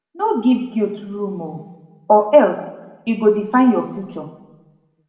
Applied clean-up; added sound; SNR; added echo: none; none; none; reverberation time 0.9 s.